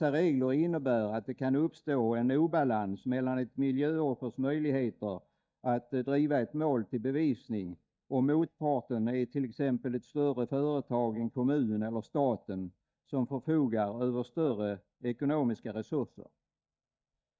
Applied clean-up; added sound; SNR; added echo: neural mask model DeepFilterNet 3.